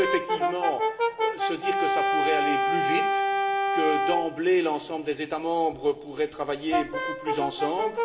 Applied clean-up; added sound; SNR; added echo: none; Brass instrument; -1 dB; reverberation time 2.6 s.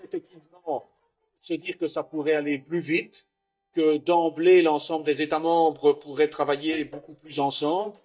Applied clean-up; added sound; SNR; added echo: neural mask model DeepFilterNet 3.